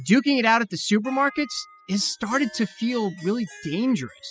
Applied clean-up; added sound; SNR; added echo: classical method spectral subtraction.